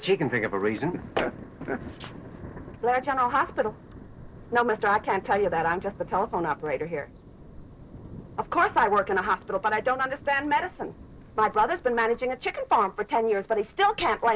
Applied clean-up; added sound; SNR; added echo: none; Thunder; 18 dB; none.